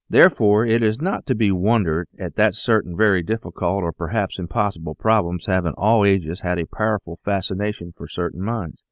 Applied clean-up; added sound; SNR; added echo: none; none; none; none.